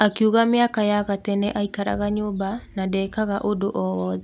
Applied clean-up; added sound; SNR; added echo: none; none; none; none.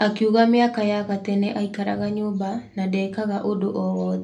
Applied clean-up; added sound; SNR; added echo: none; none; none; reverberation time 0.3 s.